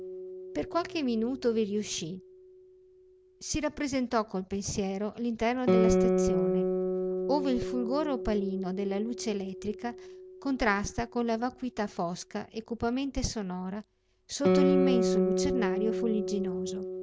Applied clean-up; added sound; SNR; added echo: none; Guitar; 0 dB; none.